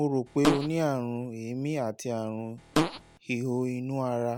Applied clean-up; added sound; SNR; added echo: none; Fart; 0 dB; none.